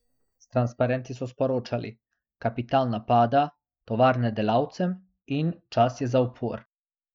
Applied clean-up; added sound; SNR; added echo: neural mask model DeepFilterNet 3.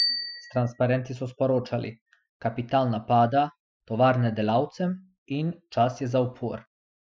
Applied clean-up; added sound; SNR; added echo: classical method Wiener filter.